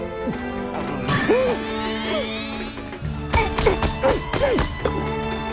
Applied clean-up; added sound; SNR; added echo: none; Rain; 13 dB; none.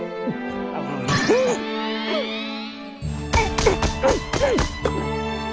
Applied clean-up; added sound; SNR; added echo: none; none; none; none.